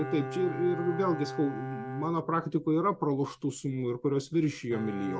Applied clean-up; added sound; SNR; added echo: none; Bowed string instrument; 10 dB; none.